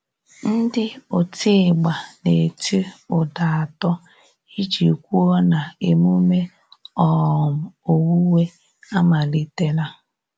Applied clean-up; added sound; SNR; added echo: none; none; none; none.